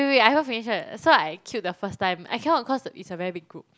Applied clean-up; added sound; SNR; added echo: none; none; none; none.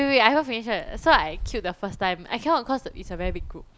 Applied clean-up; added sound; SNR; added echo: none; Wind; 13 dB; none.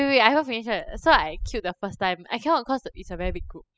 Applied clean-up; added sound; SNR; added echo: classical method spectral subtraction.